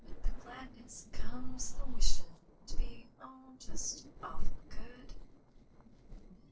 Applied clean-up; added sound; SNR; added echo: neural separator model SepFormer DNS4.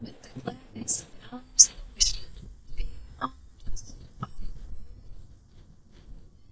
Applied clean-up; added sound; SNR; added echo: neural mask model DeepFilterNet 3.